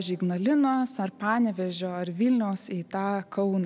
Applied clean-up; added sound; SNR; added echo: none; none; none; none.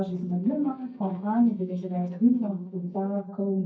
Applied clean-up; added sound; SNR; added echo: neural mask model DeepFilterNet 3.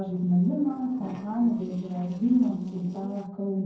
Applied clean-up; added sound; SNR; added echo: neural separator model SepFormer DNS4.